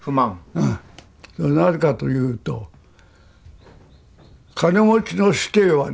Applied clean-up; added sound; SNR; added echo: none; none; none; none.